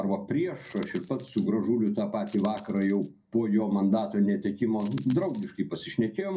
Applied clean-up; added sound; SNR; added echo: none; Coin (dropping); 20 dB; reverberation time 0.2 s.